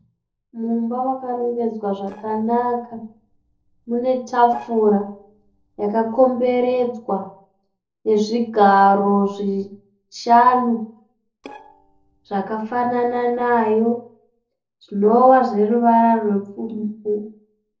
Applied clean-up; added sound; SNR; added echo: neural separator model SepFormer DNS4.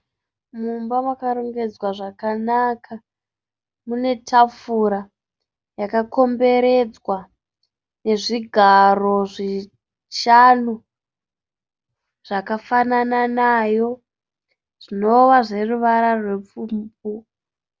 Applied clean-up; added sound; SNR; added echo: none; none; none; none.